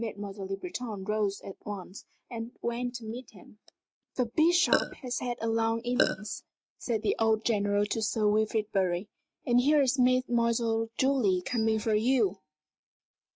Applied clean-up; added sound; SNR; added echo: neural mask model RNNoise.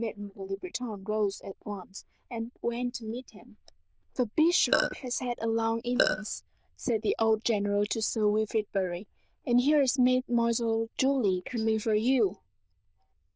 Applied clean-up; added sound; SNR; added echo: neural diffusion model UNIVERSE++.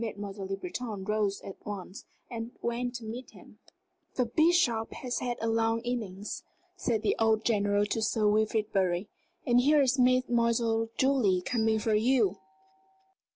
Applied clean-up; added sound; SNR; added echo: none; none; none; none.